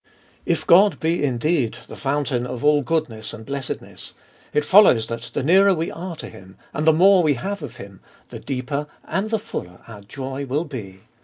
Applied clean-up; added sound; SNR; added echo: none; none; none; none.